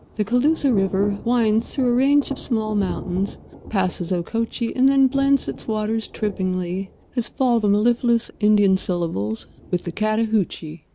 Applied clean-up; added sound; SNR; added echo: none; Thunder / Rain; 17 dB; none.